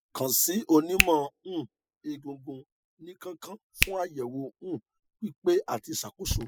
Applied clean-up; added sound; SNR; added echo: classical method spectral subtraction.